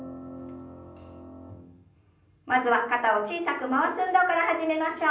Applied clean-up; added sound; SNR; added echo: none; none; none; reverberation time 0.6 s.